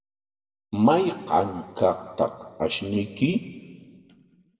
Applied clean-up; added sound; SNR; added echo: none; none; none; reverberation time 1.5 s.